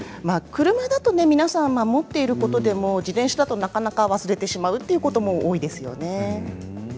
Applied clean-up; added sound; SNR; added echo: none; none; none; none.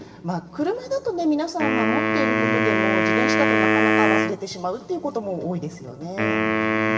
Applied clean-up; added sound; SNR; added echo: none; Wind instrument, woodwind instrument; -4 dB; reverberation time 1.6 s.